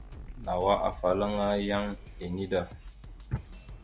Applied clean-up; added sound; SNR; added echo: none; Drum kit; 13 dB; none.